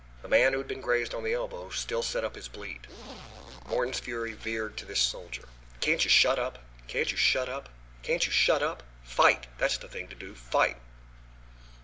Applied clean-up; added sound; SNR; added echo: none; Zipper (clothing); 20 dB; none.